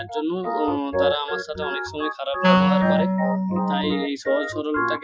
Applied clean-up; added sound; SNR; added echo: classical method Wiener filter.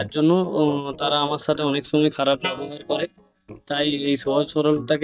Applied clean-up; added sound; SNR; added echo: neural mask model DeepFilterNet 3.